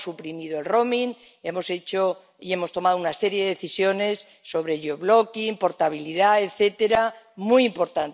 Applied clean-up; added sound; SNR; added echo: none; none; none; none.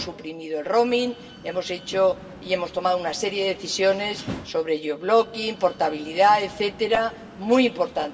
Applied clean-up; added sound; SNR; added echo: none; Slam; 18 dB; reverberation time 1.8 s.